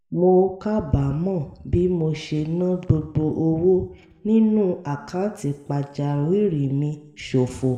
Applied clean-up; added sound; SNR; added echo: none; none; none; reverberation time 1.5 s.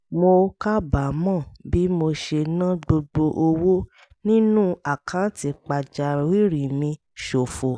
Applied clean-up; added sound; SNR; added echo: none; none; none; none.